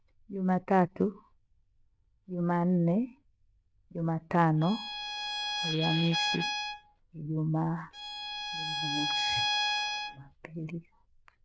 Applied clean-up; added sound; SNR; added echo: neural diffusion model UNIVERSE++.